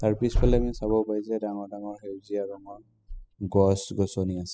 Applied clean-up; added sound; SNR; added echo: classical method spectral subtraction.